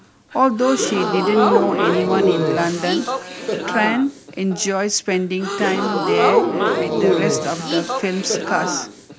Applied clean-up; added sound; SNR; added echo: none; Crowd / Gasp; -1 dB; none.